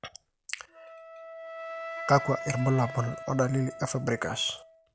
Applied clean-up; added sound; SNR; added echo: none; Wind instrument, woodwind instrument; 11 dB; none.